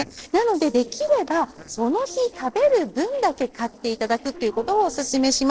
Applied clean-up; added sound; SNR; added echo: neural separator model SepFormer DNS4.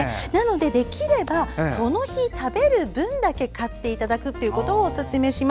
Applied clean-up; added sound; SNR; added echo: none; none; none; none.